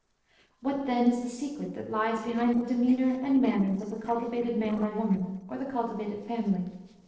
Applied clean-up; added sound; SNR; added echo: neural separator model SepFormer DNS4.